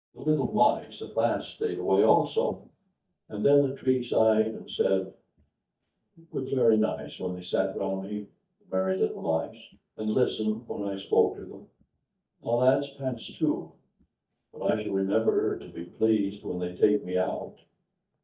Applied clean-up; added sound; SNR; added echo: neural mask model DeepFilterNet 3.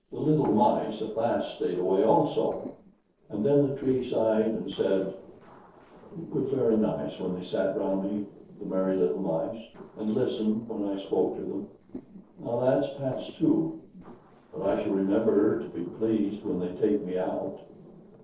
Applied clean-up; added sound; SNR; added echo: neural separator model SepFormer DNS4.